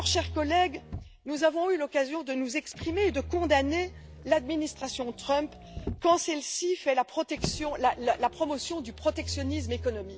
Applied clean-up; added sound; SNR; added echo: none; Motor vehicle (road); 12 dB; none.